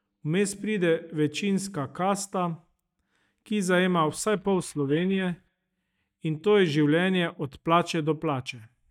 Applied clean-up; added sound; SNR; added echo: neural mask model DeepFilterNet 3.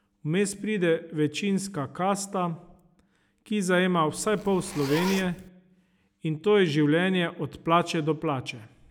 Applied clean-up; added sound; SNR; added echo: none; Zipper (clothing); 11 dB; none.